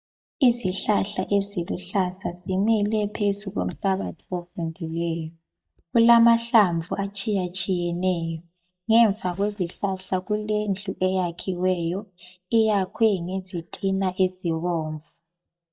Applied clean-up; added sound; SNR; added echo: neural mask model DeepFilterNet 3.